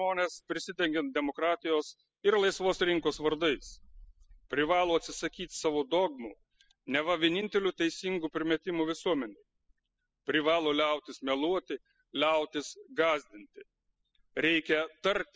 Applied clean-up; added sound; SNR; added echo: classical method spectral subtraction.